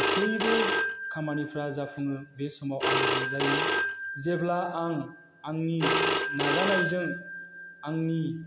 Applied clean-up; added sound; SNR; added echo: none; Telephone; -1 dB; none.